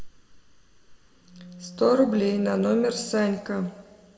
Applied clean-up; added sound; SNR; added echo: none; Wind instrument, woodwind instrument; 20 dB; reverberation time 1.3 s.